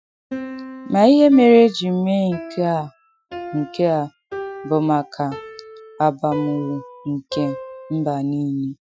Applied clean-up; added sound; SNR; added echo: classical method Wiener filter.